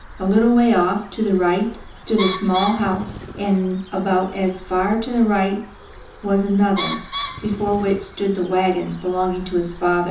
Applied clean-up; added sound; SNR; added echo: none; Bird; 14 dB; reverberation time 0.7 s.